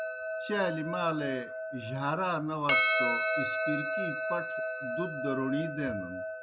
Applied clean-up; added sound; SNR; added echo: none; Percussion; -2 dB; none.